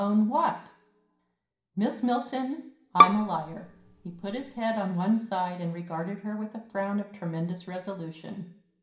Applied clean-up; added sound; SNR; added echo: none; Bowed string instrument; -5 dB; reverberation time 0.5 s.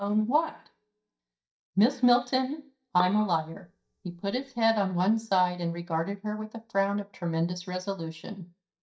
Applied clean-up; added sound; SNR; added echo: neural mask model DeepFilterNet 3.